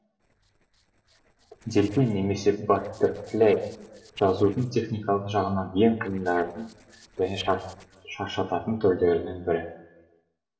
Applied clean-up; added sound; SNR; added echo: neural separator model SepFormer DNS4.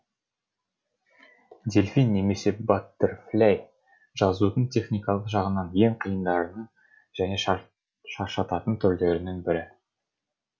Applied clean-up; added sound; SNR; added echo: none; none; none; none.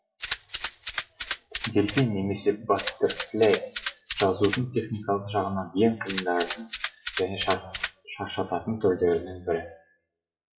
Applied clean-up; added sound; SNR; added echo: classical method WPE with log-MMSE.